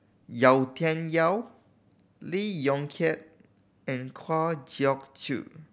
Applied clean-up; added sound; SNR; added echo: none; none; none; none.